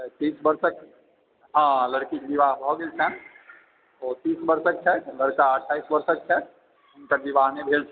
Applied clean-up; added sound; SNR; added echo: none; none; none; none.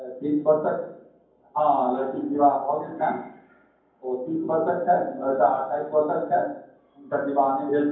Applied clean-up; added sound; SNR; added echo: none; none; none; reverberation time 0.9 s.